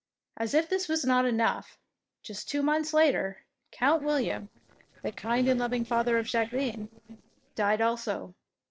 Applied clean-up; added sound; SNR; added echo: neural separator model SepFormer DNS4.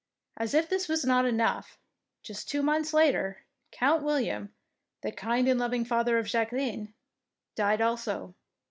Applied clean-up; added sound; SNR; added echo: none; none; none; none.